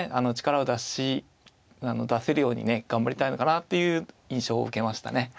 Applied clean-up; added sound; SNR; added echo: none; none; none; none.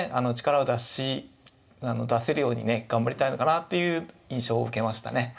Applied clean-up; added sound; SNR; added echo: none; none; none; reverberation time 0.4 s.